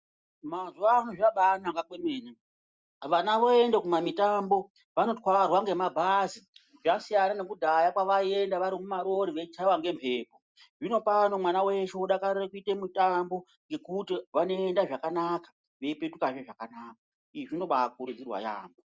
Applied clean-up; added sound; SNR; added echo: none; none; none; none.